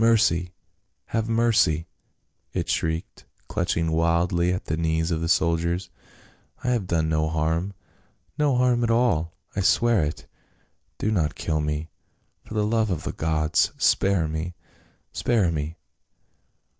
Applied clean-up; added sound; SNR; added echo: none; none; none; none.